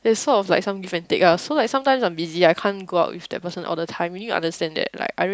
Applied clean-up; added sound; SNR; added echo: none; none; none; none.